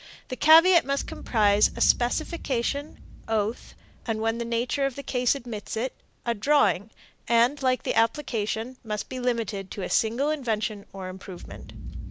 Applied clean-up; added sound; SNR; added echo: none; Boom; 15 dB; none.